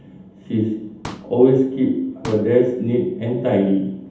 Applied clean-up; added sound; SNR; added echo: none; Explosion; 18 dB; reverberation time 0.8 s.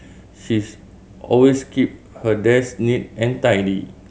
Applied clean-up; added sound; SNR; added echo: none; none; none; none.